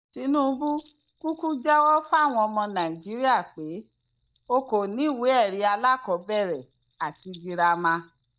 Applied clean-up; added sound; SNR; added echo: neural mask model DeepFilterNet 3.